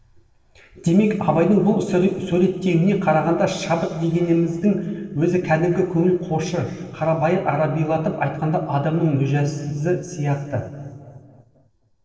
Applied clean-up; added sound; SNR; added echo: neural separator model SepFormer DNS4.